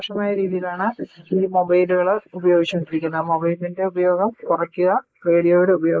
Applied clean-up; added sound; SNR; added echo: neural mask model Resemble Enhance denoiser.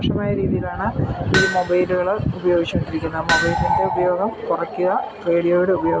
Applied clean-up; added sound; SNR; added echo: none; Hammer; 7 dB; none.